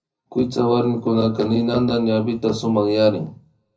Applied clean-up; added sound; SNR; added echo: none; none; none; reverberation time 0.4 s.